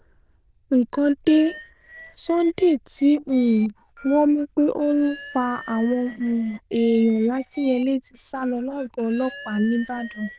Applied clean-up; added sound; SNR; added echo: neural diffusion model UNIVERSE++.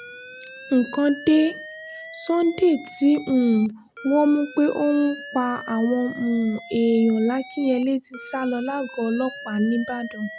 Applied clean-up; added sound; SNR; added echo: none; Alarm; 17 dB; none.